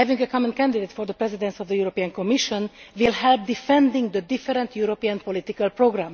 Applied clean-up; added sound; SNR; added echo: none; none; none; none.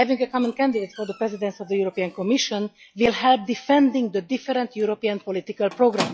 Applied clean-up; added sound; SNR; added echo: classical method log-MMSE.